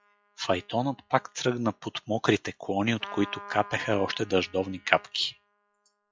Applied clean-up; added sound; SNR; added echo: classical method log-MMSE.